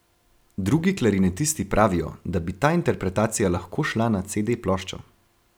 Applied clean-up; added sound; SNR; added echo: none; none; none; none.